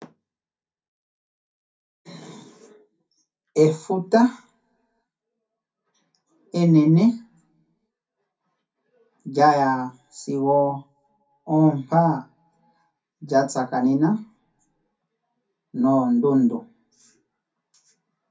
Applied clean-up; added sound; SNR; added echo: none; none; none; reverberation time 0.3 s.